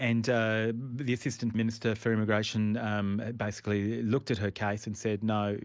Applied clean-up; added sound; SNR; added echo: none; none; none; none.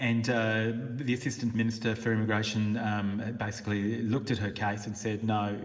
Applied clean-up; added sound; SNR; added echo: none; none; none; reverberation time 2.7 s.